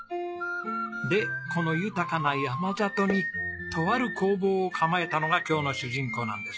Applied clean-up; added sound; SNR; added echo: classical method log-MMSE.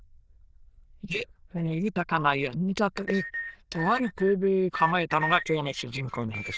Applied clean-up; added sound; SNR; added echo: neural diffusion model UNIVERSE++.